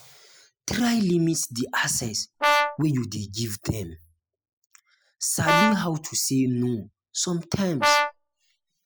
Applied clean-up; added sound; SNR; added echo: classical method spectral subtraction.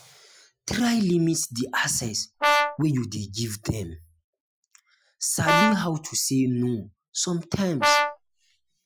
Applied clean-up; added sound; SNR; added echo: classical method Wiener filter.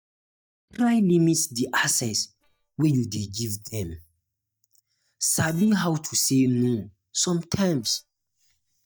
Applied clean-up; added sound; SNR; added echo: neural mask model DeepFilterNet 3.